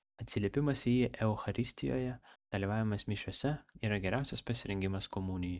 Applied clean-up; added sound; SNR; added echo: none; none; none; none.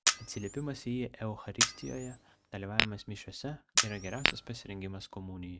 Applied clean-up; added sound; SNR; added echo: none; Camera + Tap / Glass; -5 dB; none.